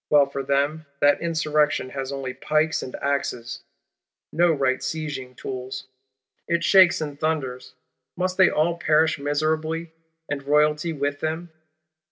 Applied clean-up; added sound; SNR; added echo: none; none; none; none.